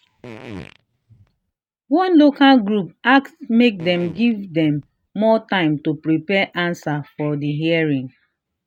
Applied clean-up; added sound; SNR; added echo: neural mask model RNNoise.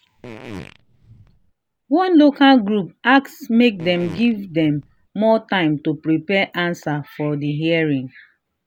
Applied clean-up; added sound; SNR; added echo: none; Fart; 19 dB; none.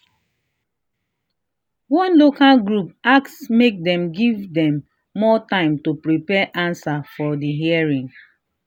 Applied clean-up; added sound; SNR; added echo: none; none; none; none.